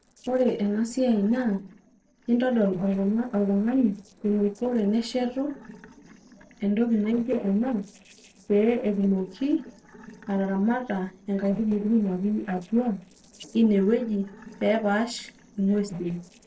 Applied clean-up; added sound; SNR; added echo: neural separator model SepFormer DNS4.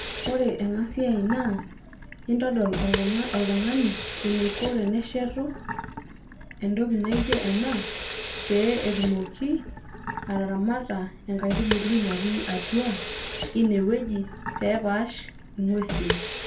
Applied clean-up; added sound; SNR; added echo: none; Sink (filling or washing) / Water tap, faucet; 4 dB; reverberation time 0.3 s.